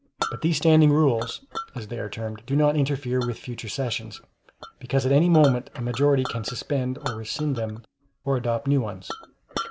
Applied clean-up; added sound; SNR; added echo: none; Chink, clink; 15 dB; none.